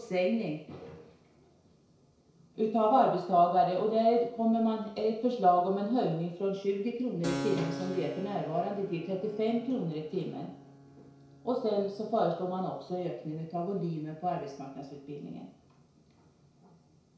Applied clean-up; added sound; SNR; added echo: none; Keyboard (musical); 16 dB; reverberation time 0.6 s.